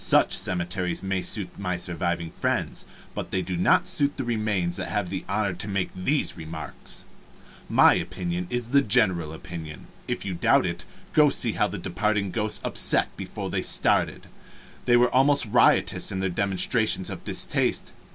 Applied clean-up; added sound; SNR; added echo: none; none; none; none.